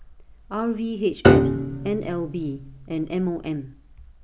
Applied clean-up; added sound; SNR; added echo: none; Piano; -5 dB; none.